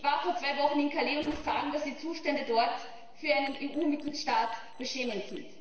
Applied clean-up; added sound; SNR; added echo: neural separator model SepFormer DNS4.